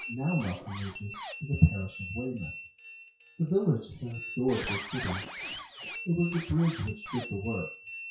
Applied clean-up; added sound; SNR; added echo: classical method WPE with log-MMSE.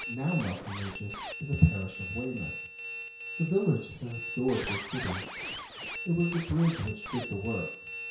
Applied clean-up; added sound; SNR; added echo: none; Squeak; 6 dB; reverberation time 0.6 s.